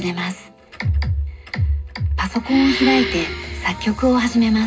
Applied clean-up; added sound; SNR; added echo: none; Breathing; 7 dB; reverberation time 0.2 s.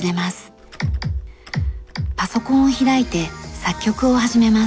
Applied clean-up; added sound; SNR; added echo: none; none; none; none.